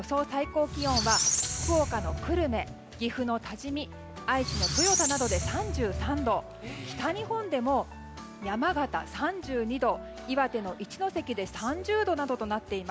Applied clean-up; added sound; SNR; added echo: none; Squeak; 0 dB; none.